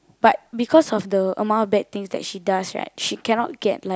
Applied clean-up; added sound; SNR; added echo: none; none; none; none.